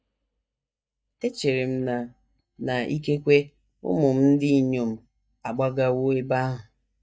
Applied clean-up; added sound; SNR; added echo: neural mask model DeepFilterNet 3.